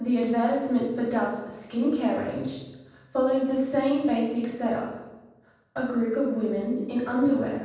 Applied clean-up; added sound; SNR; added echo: none; Snare drum; 17 dB; reverberation time 1.2 s.